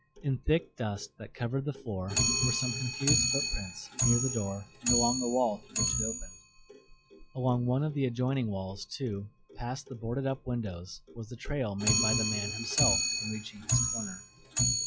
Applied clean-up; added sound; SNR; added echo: classical method log-MMSE.